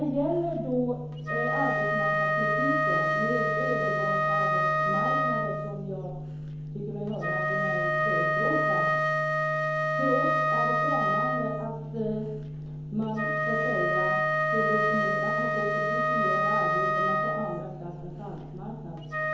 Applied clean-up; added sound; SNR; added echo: none; Wind instrument, woodwind instrument; -4 dB; reverberation time 1.0 s.